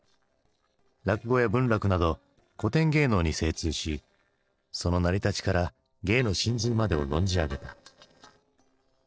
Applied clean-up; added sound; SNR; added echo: neural separator model SepFormer DNS4.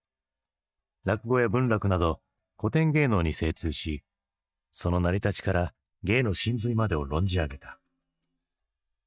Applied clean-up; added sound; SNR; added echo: neural mask model DeepFilterNet 3.